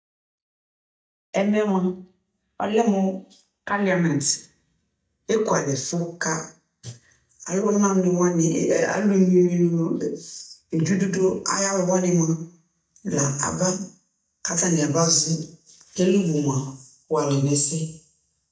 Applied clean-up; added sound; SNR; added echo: neural mask model DeepFilterNet 3.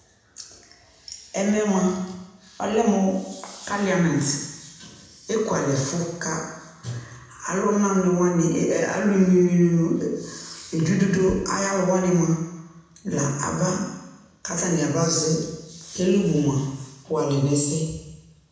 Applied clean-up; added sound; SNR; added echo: none; Bass drum; 19 dB; reverberation time 1.0 s.